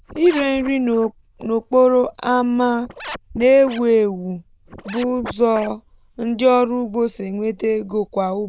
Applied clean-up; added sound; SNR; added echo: neural diffusion model UNIVERSE++.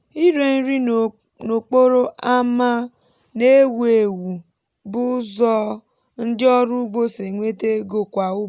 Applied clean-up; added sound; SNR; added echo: none; none; none; none.